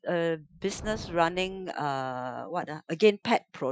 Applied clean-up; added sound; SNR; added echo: classical method Wiener filter.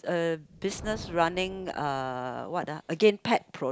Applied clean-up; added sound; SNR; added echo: none; Thunder; 19 dB; none.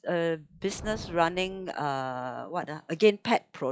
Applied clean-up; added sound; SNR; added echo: classical method log-MMSE.